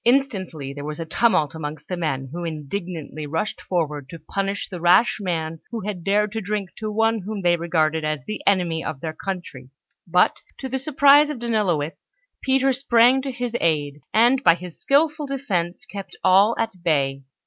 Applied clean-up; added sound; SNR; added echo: none; none; none; none.